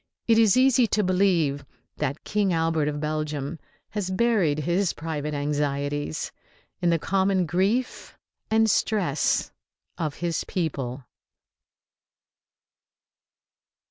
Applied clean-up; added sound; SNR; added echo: none; none; none; none.